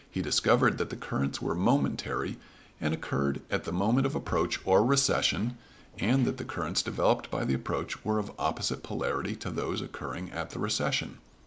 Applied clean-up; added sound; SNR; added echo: none; none; none; none.